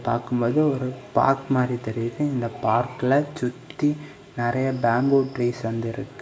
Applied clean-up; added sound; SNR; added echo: none; none; none; reverberation time 0.7 s.